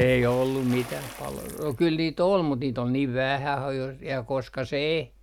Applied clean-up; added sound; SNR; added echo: none; Water / Splash, splatter; 16 dB; none.